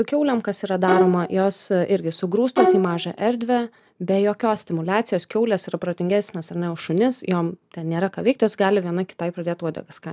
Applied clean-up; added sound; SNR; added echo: none; Bowed string instrument; 0 dB; none.